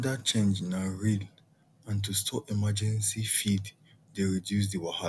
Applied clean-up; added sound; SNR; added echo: none; none; none; none.